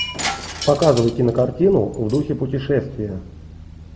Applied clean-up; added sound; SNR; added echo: none; Shatter; 13 dB; none.